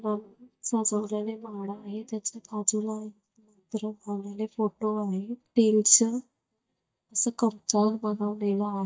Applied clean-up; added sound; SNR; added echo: neural mask model DeepFilterNet 3.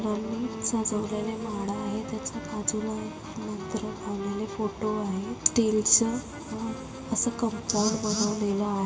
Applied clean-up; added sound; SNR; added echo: none; Wind instrument, woodwind instrument; 12 dB; reverberation time 2.7 s.